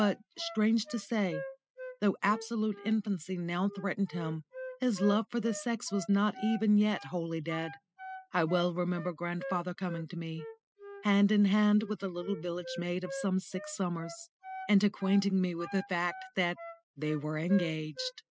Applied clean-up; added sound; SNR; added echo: classical method spectral subtraction.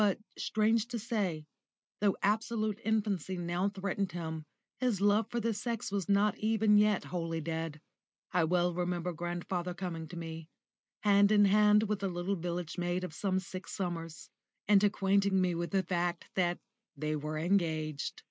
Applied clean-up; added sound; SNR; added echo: none; none; none; none.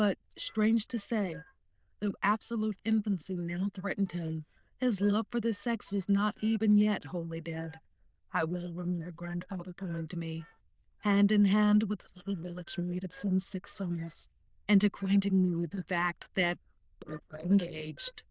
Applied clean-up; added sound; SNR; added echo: neural diffusion model UNIVERSE++.